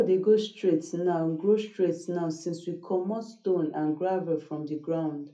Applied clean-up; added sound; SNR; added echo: none; none; none; reverberation time 0.3 s.